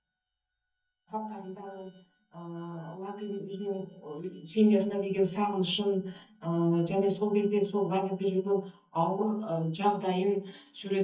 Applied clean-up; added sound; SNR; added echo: neural mask model DeepFilterNet 3.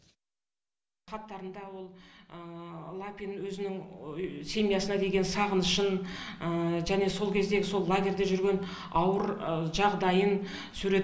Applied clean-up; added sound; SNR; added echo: none; none; none; none.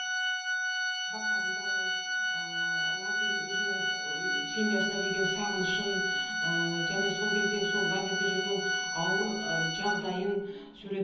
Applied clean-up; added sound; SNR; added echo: none; Organ; -4 dB; reverberation time 0.7 s.